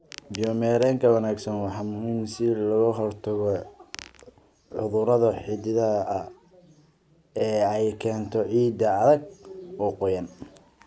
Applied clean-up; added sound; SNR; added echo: none; none; none; none.